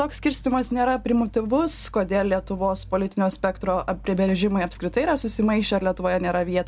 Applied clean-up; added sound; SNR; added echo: none; Growling; 17 dB; none.